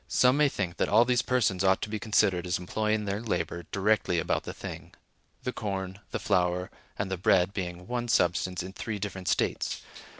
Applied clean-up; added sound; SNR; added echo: none; none; none; none.